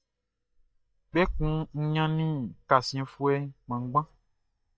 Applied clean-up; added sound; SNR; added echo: neural mask model DeepFilterNet 3.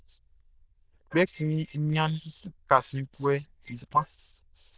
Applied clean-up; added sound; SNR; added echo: neural diffusion model UNIVERSE++.